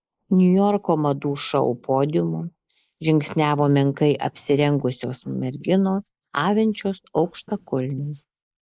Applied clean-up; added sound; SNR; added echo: neural mask model Resemble Enhance denoiser.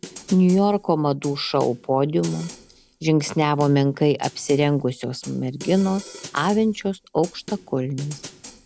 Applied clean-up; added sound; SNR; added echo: none; Snare drum; 20 dB; none.